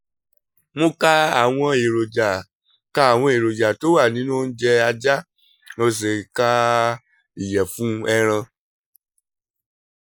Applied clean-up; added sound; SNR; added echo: neural mask model Resemble Enhance denoiser.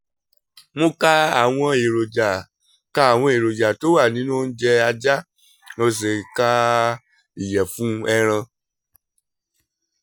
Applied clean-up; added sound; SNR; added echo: none; none; none; none.